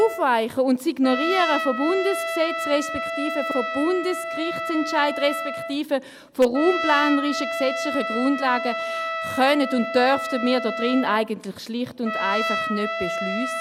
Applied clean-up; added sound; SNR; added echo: none; Trumpet; 5 dB; none.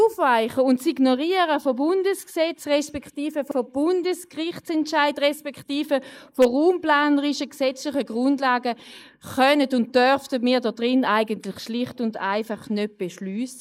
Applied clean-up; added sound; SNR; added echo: neural mask model Resemble Enhance denoiser.